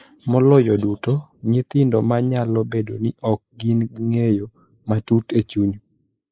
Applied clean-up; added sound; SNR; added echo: neural mask model Resemble Enhance denoiser.